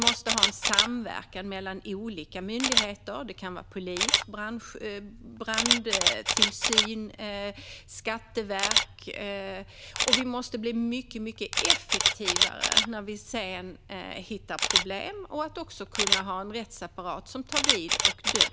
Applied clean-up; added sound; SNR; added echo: none; Camera; -5 dB; none.